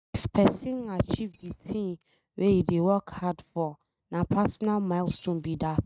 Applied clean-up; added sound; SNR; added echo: neural mask model RNNoise.